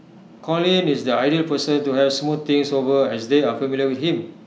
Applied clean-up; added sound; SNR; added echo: none; none; none; none.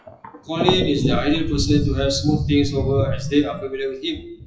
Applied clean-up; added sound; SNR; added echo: classical method WPE with log-MMSE.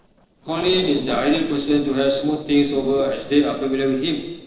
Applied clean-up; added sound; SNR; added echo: neural separator model SepFormer DNS4.